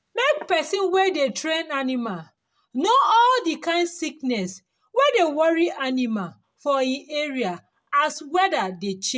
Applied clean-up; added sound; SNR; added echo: none; none; none; none.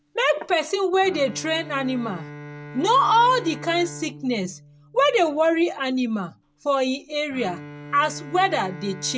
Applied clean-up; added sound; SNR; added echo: none; Bowed string instrument; 17 dB; none.